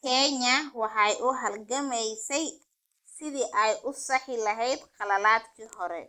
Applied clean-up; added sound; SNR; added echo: neural mask model Resemble Enhance denoiser.